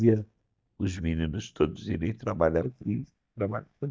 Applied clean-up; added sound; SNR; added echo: neural mask model DeepFilterNet 3.